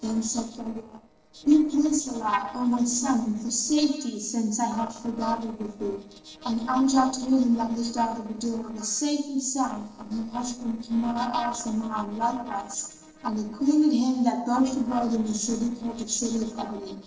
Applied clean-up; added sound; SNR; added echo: neural separator model SepFormer DNS4.